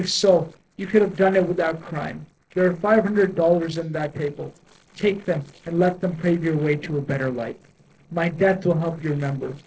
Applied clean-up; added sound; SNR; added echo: neural separator model SepFormer DNS4.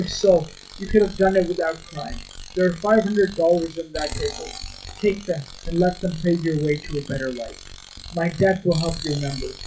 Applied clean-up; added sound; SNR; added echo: classical method WPE with log-MMSE.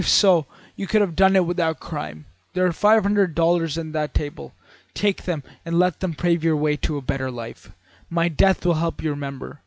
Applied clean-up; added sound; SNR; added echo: none; none; none; none.